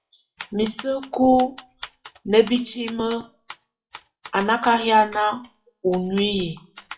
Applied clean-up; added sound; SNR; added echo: classical method WPE with log-MMSE.